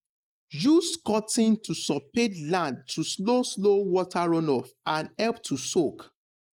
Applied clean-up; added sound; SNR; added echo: neural mask model Resemble Enhance denoiser.